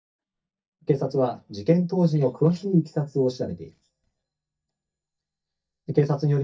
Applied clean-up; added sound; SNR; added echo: neural mask model DeepFilterNet 3.